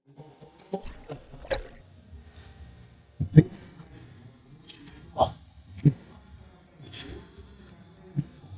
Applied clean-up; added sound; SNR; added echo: neural mask model DeepFilterNet 3.